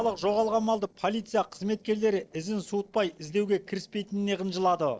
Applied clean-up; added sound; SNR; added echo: neural separator model SepFormer DNS4.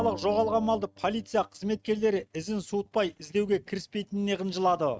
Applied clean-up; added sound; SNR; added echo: neural mask model RNNoise.